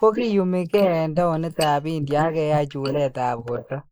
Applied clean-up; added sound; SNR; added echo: neural mask model Resemble Enhance denoiser.